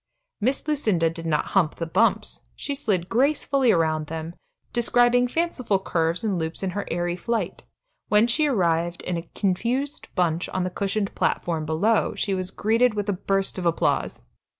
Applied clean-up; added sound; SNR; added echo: none; none; none; none.